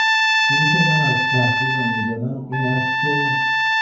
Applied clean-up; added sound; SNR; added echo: none; Trumpet; -5 dB; reverberation time 0.9 s.